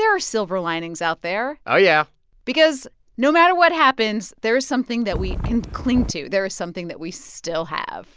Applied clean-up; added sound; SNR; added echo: none; Wind; 6 dB; none.